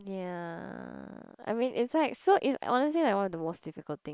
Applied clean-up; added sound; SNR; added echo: neural separator model SepFormer WHAM!.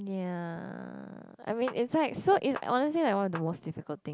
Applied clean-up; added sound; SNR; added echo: none; Clapping; 14 dB; none.